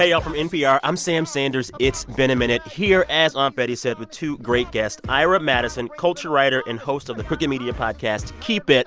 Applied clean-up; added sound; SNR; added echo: none; none; none; none.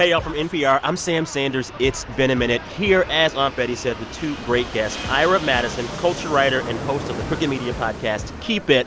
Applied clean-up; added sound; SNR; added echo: none; Fixed-wing aircraft, airplane; 12 dB; none.